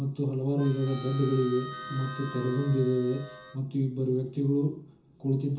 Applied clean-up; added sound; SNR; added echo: none; Harmonica; 14 dB; reverberation time 0.6 s.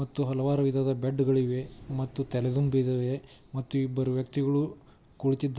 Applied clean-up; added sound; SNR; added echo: none; none; none; none.